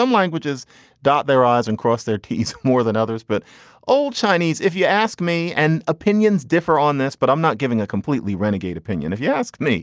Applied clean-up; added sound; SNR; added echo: none; none; none; none.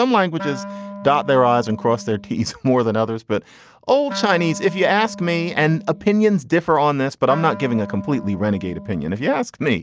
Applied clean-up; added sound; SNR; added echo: none; Wind instrument, woodwind instrument; 15 dB; none.